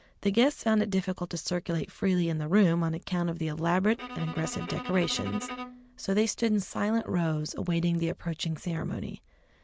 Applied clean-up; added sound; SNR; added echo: none; Bowed string instrument; 12 dB; none.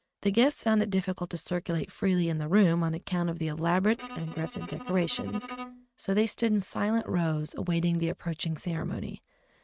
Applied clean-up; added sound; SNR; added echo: neural mask model RNNoise.